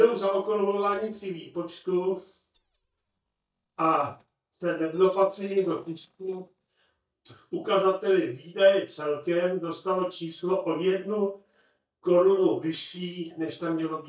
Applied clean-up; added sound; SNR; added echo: neural mask model DeepFilterNet 3.